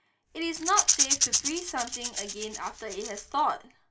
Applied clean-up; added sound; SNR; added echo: none; Rattle / Rattle (instrument); -2 dB; reverberation time 0.2 s.